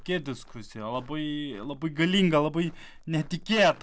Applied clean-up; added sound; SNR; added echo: none; Walk, footsteps; 19 dB; none.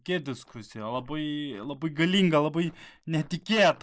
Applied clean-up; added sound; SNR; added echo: neural mask model Resemble Enhance denoiser.